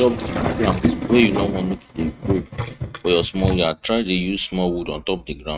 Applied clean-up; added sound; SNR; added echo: neural mask model RNNoise.